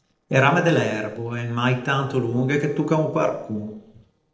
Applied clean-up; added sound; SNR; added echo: neural separator model SepFormer DNS4.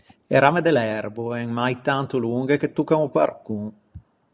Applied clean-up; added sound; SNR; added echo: none; none; none; none.